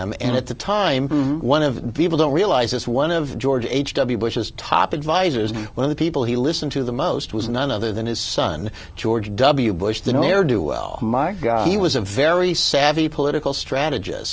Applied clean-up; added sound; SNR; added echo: none; none; none; none.